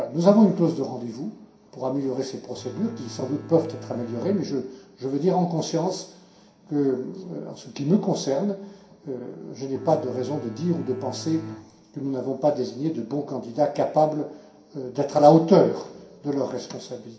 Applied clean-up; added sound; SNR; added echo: none; Bowed string instrument; 16 dB; reverberation time 0.5 s.